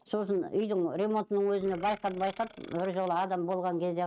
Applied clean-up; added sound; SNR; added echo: neural mask model RNNoise.